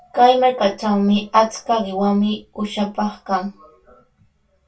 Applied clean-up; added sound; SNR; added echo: none; none; none; reverberation time 0.2 s.